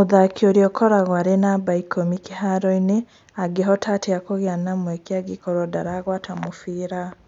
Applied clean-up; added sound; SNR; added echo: none; none; none; none.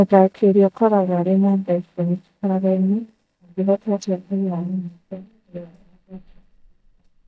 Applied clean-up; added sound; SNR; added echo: neural mask model DeepFilterNet 3.